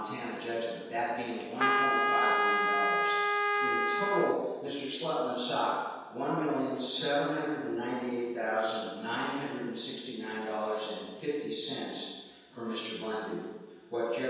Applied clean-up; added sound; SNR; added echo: none; Trumpet; -5 dB; reverberation time 1.2 s.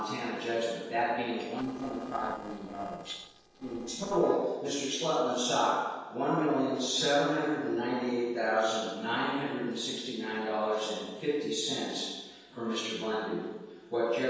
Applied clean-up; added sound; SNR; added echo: neural separator model SepFormer DNS4.